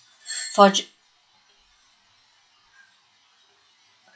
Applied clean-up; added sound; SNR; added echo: classical method log-MMSE.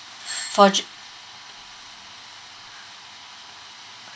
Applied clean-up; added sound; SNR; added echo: none; Doorbell; 14 dB; none.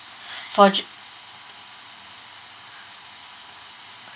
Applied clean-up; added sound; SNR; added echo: none; none; none; none.